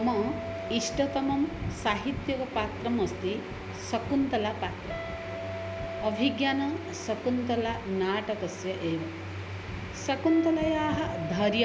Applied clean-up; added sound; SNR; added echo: none; Guitar; 13 dB; none.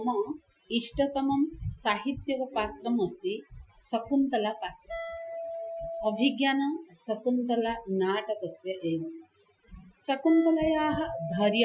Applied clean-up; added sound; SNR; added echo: classical method Wiener filter.